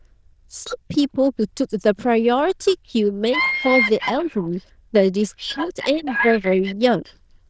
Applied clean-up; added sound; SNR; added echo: neural diffusion model UNIVERSE++.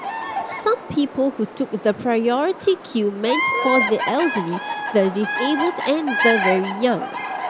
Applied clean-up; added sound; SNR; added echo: none; Bird vocalization, bird call, bird song; 4 dB; none.